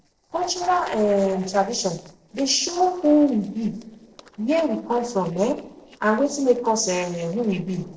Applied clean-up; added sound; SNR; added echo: neural separator model SepFormer DNS4.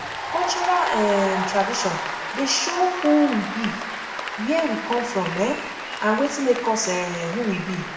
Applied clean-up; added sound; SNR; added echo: none; Applause / Cheering; 5 dB; reverberation time 0.7 s.